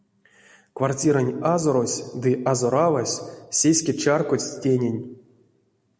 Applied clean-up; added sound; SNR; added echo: none; none; none; none.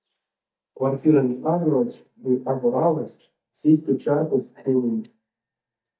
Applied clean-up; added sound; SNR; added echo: neural mask model DeepFilterNet 3.